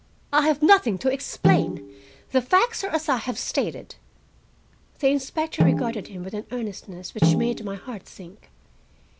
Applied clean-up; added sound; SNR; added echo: none; Snare drum; 1 dB; none.